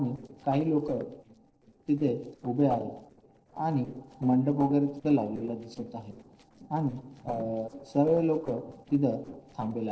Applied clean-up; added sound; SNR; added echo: neural separator model SepFormer DNS4.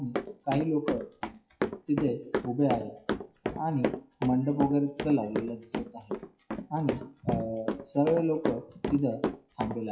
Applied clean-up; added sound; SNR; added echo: classical method WPE with log-MMSE.